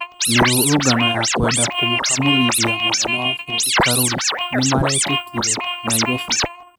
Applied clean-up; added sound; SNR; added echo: neural mask model RNNoise.